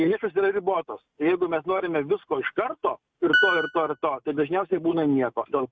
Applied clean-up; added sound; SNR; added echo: neural mask model RNNoise.